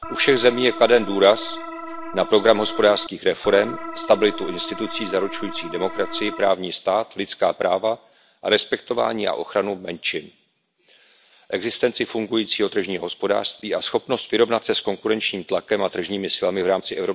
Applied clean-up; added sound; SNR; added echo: none; Organ; 10 dB; none.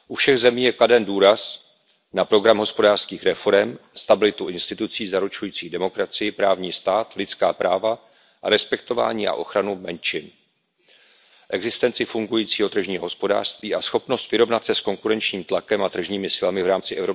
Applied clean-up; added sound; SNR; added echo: none; none; none; none.